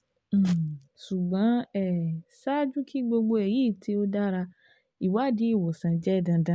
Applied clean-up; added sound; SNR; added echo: none; none; none; none.